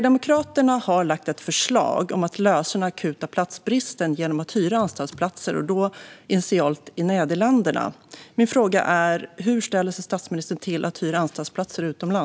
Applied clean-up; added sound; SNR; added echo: none; none; none; none.